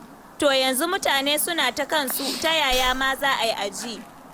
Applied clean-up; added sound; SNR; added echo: none; Chirp, tweet + Breathing; 13 dB; none.